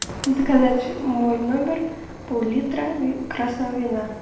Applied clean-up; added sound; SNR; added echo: none; Fire; 12 dB; reverberation time 0.9 s.